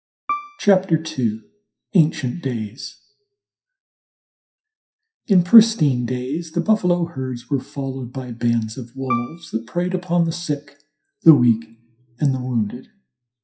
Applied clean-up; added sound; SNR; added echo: classical method WPE with log-MMSE.